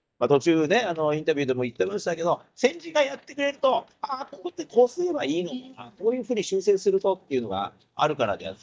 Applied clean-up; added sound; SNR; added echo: neural mask model DeepFilterNet 3.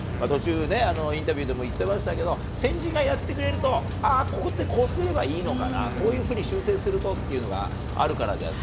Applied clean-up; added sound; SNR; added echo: none; Rain; 3 dB; none.